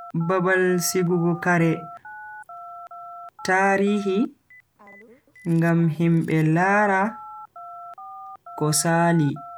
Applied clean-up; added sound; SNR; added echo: none; Telephone; 17 dB; none.